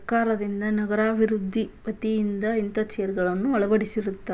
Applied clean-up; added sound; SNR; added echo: none; none; none; none.